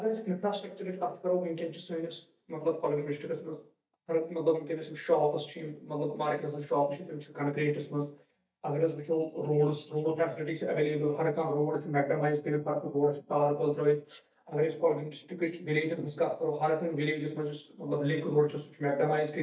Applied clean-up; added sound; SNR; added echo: neural mask model DeepFilterNet 3.